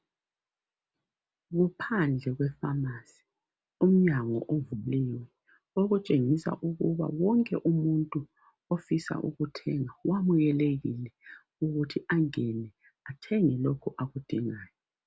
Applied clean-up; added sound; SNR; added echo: none; none; none; none.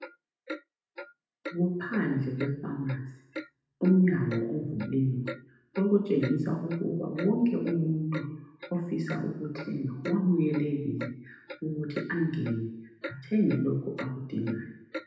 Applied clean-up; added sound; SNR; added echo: none; Clock; 15 dB; reverberation time 0.8 s.